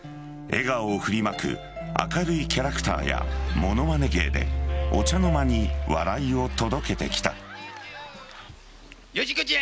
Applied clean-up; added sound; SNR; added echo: none; Engine; 3 dB; none.